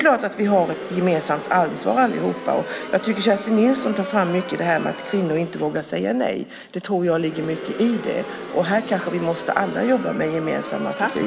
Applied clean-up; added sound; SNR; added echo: none; Crowd; 12 dB; none.